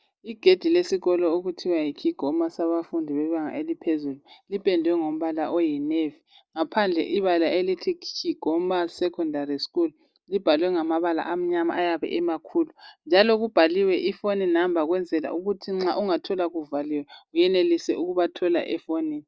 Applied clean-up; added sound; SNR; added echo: none; none; none; none.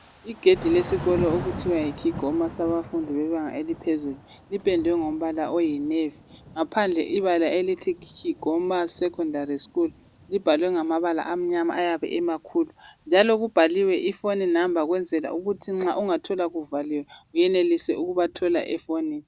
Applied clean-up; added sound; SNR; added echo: none; Thunder / Rain; 17 dB; none.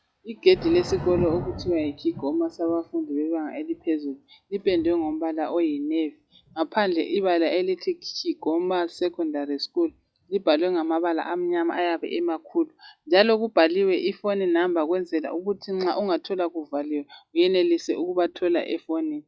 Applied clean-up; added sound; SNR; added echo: classical method log-MMSE.